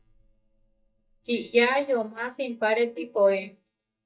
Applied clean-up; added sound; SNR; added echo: neural mask model DeepFilterNet 3.